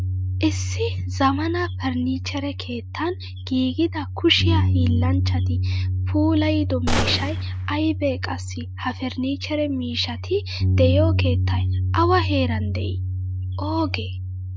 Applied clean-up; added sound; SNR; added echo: none; Bass guitar + Gunshot, gunfire; -1 dB; none.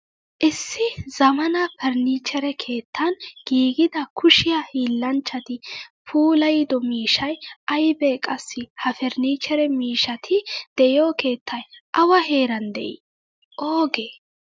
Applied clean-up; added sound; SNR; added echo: none; none; none; none.